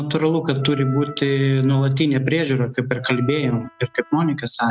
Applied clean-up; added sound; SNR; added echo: neural mask model RNNoise.